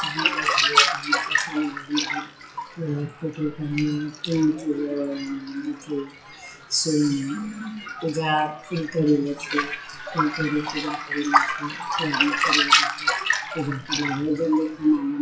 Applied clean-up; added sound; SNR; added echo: classical method WPE with log-MMSE.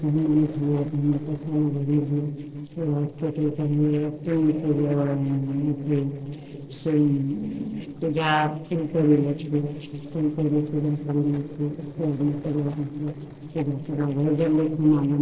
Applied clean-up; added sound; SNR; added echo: neural separator model SepFormer DNS4.